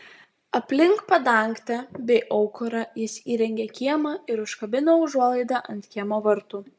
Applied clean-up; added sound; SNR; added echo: none; none; none; none.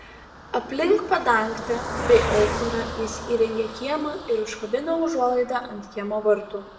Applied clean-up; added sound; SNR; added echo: none; Car passing by; 9 dB; reverberation time 0.6 s.